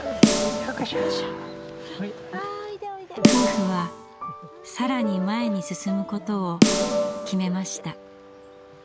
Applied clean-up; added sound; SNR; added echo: none; Snare drum; -2 dB; none.